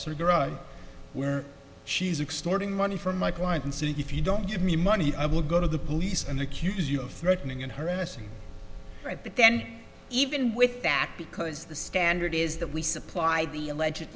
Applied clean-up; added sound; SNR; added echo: none; Wind; 7 dB; none.